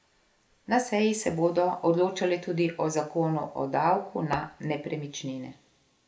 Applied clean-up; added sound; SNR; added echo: none; Tap / Hammer; 11 dB; none.